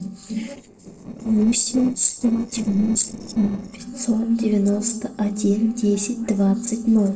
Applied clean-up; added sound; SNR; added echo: neural separator model SepFormer DNS4.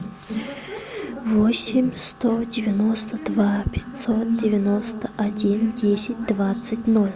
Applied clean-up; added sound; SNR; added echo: none; none; none; none.